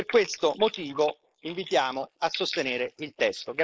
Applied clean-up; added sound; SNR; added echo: neural mask model Resemble Enhance denoiser.